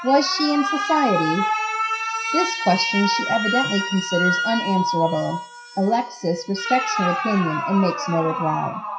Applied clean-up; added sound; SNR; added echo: classical method WPE with log-MMSE.